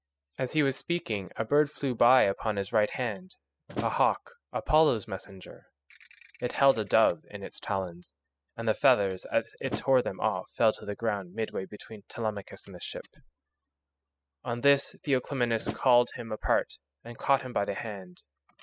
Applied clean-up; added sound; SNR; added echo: classical method spectral subtraction.